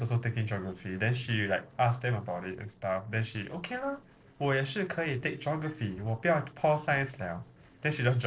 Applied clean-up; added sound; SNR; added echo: neural separator model SepFormer DNS4.